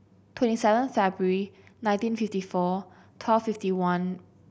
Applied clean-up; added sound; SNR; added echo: none; none; none; none.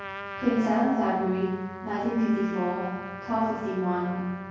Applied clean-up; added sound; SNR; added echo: none; Trumpet; 11 dB; reverberation time 1.3 s.